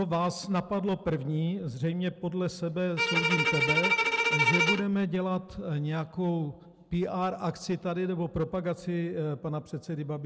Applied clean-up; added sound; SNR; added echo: none; Bowed string instrument; -3 dB; none.